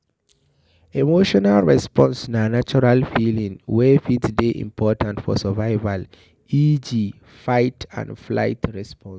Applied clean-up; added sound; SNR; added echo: none; none; none; none.